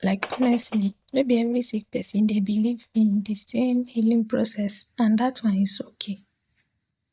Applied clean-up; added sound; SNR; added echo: neural mask model DeepFilterNet 3.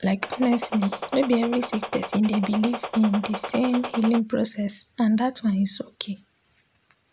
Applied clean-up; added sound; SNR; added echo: none; Gunshot, gunfire; 8 dB; none.